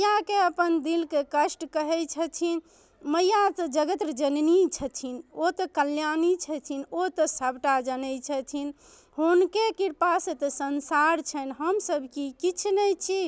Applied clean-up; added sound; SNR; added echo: none; none; none; none.